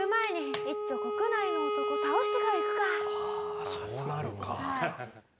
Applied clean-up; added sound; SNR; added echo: none; Wind instrument, woodwind instrument; -1 dB; none.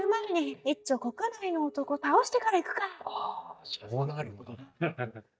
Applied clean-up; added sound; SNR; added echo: neural mask model DeepFilterNet 3.